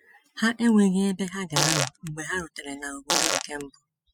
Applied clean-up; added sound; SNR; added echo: classical method spectral subtraction.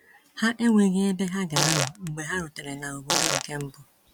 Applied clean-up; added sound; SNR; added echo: none; Fart; 1 dB; none.